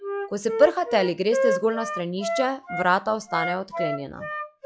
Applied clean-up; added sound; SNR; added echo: classical method log-MMSE.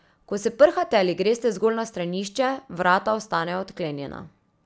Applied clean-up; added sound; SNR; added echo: none; none; none; none.